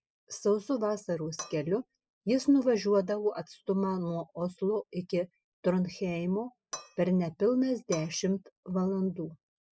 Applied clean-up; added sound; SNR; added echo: classical method spectral subtraction.